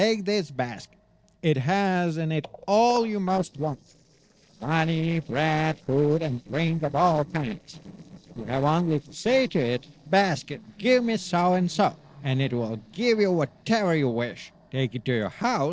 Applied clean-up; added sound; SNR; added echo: neural separator model SepFormer DNS4.